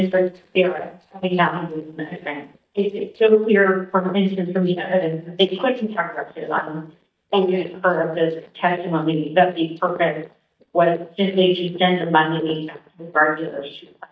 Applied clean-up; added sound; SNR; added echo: neural mask model DeepFilterNet 3.